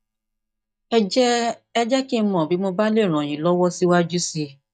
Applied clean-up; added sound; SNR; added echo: neural mask model DeepFilterNet 3.